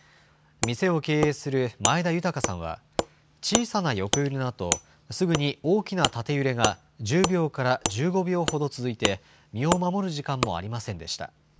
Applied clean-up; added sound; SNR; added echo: none; Wood; 6 dB; none.